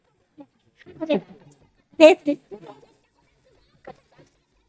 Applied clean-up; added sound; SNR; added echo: neural mask model DeepFilterNet 3.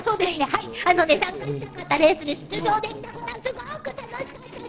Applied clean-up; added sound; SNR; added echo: neural separator model SepFormer DNS4.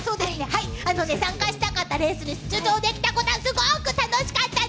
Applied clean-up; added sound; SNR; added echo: none; Strum; 18 dB; none.